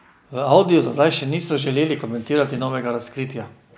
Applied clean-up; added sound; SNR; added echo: none; none; none; none.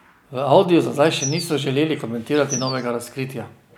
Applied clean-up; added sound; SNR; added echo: none; Bird vocalization, bird call, bird song; 11 dB; none.